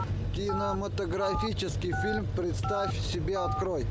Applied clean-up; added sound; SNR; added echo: none; Telephone; 8 dB; none.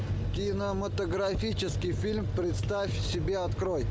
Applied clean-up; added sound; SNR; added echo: none; none; none; none.